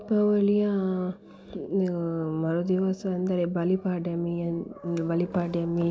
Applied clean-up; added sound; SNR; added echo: none; none; none; none.